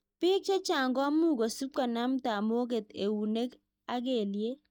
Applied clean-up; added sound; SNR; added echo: neural mask model DeepFilterNet 3.